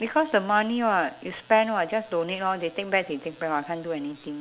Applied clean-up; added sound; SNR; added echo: none; none; none; none.